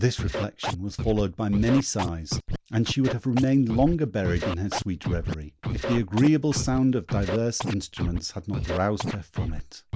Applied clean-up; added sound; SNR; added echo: none; Scratching (performance technique); 6 dB; none.